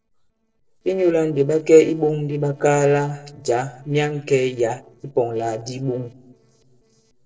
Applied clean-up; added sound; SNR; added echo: neural separator model SepFormer DNS4.